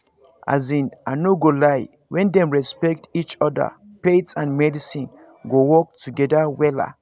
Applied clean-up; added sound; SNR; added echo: none; none; none; none.